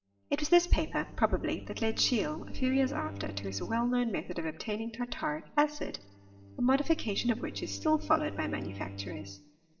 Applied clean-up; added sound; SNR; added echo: none; Bowed string instrument; 15 dB; reverberation time 1.6 s.